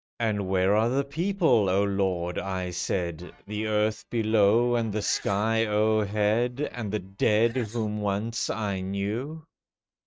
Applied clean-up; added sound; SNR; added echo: neural mask model RNNoise.